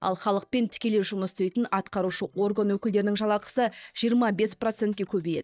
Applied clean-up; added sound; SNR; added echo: neural mask model DeepFilterNet 3.